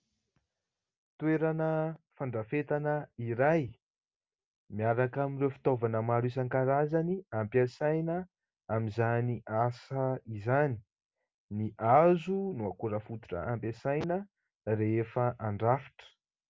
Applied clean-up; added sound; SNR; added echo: none; none; none; none.